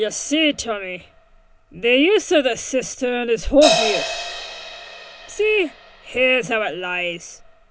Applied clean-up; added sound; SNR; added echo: none; Crash cymbal; 8 dB; none.